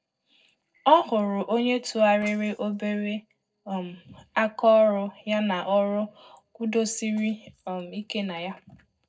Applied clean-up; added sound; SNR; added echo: neural separator model SepFormer DNS4.